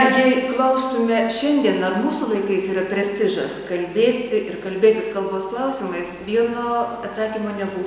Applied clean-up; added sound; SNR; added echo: none; none; none; none.